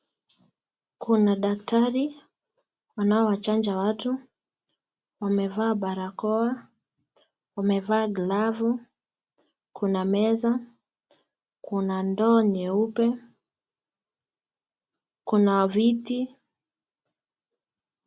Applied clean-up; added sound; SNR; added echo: none; none; none; none.